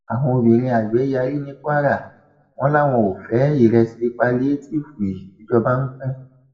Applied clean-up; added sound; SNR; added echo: none; none; none; reverberation time 0.5 s.